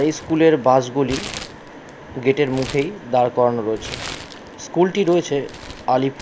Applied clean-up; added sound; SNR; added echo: none; Crumpling, crinkling; 17 dB; none.